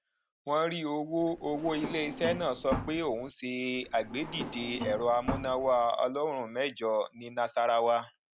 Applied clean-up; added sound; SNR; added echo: none; Drawer open or close; 8 dB; none.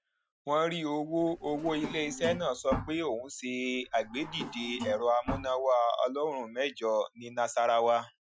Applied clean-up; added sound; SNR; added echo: classical method Wiener filter.